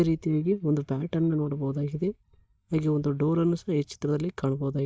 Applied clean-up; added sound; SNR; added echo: neural mask model DeepFilterNet 3.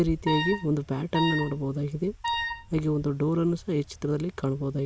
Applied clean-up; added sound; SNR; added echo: none; Wind instrument, woodwind instrument; 5 dB; none.